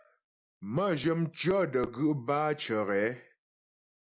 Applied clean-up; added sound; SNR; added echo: none; none; none; none.